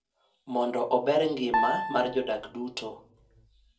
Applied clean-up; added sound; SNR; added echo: none; Piano; 1 dB; reverberation time 0.2 s.